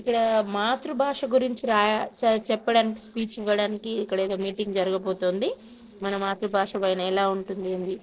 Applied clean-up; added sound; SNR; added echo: neural separator model SepFormer DNS4.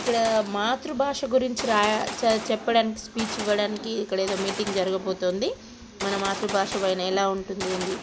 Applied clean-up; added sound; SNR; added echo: none; Gunshot, gunfire; 10 dB; none.